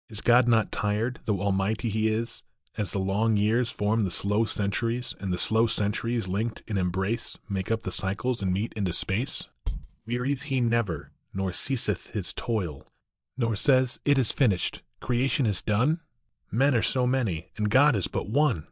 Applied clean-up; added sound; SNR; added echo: neural mask model DeepFilterNet 3.